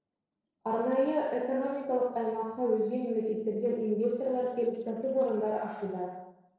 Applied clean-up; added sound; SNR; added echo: neural separator model SepFormer DNS4.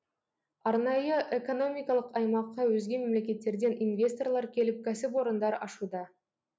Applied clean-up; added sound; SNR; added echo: none; none; none; none.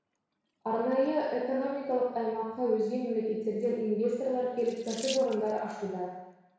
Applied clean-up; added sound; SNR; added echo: none; Sink (filling or washing) / Water tap, faucet; 20 dB; reverberation time 1.1 s.